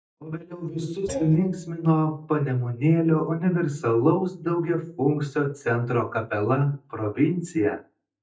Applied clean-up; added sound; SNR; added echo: neural mask model DeepFilterNet 3.